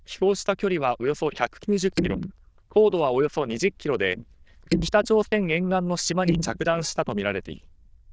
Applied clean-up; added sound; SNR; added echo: neural diffusion model UNIVERSE++.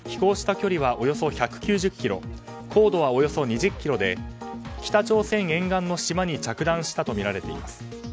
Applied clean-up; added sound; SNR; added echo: none; none; none; none.